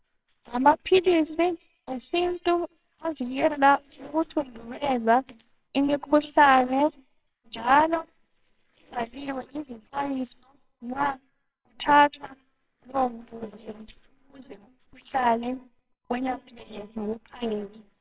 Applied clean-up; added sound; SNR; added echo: neural separator model SepFormer WHAMR!.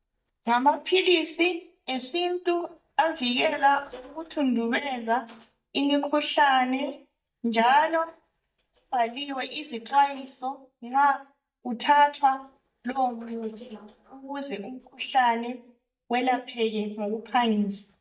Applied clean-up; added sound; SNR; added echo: neural mask model DeepFilterNet 3.